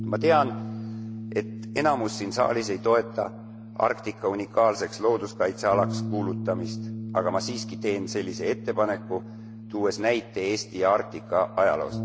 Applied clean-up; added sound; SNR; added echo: none; Bass guitar; 9 dB; none.